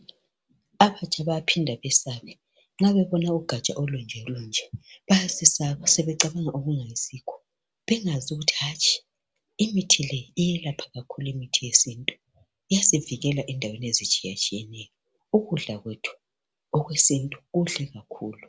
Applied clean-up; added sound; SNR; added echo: none; none; none; none.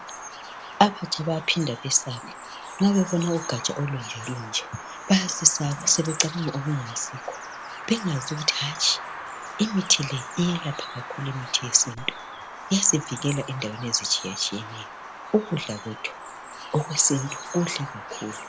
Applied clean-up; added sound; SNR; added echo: none; Bird vocalization, bird call, bird song; 11 dB; none.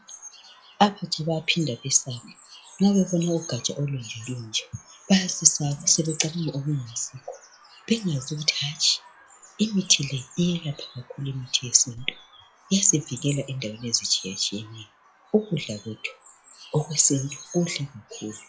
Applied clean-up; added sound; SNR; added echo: classical method log-MMSE.